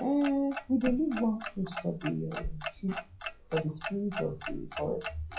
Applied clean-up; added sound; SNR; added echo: classical method WPE with log-MMSE.